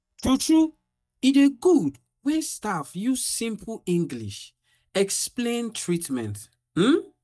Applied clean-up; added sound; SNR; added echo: neural mask model DeepFilterNet 3.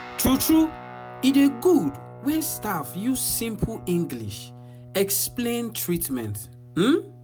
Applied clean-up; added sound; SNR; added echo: none; Guitar; 17 dB; none.